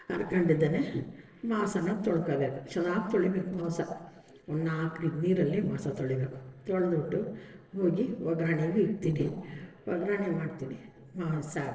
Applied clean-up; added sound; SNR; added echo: neural separator model SepFormer DNS4.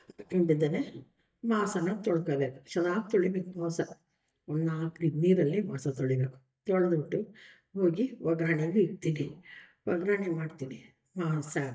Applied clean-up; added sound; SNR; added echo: neural mask model DeepFilterNet 3.